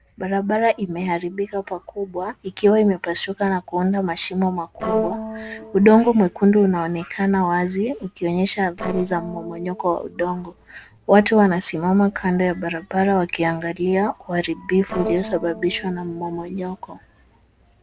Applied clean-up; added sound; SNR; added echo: neural separator model SepFormer DNS4.